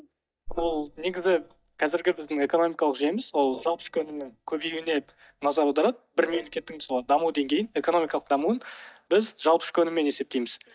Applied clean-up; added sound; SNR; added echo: neural mask model DeepFilterNet 3.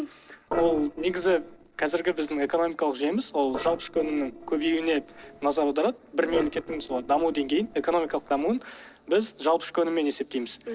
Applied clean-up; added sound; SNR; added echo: neural separator model SepFormer DNS4.